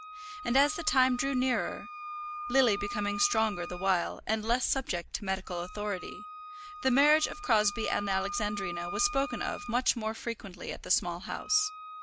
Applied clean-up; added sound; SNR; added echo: none; Wind instrument, woodwind instrument; 11 dB; none.